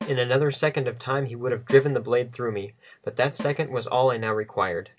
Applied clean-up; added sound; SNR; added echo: none; Snare drum; 19 dB; none.